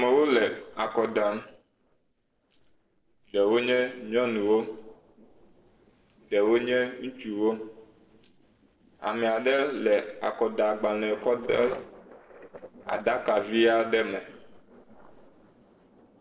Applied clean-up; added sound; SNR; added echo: neural separator model SepFormer DNS4.